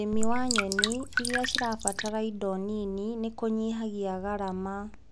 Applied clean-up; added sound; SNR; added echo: none; Drip; 2 dB; none.